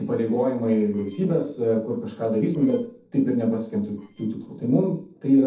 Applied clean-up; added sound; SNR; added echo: neural separator model SepFormer DNS4.